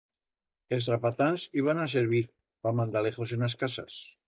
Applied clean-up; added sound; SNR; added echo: neural mask model DeepFilterNet 3.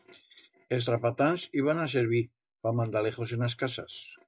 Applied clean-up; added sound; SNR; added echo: none; none; none; none.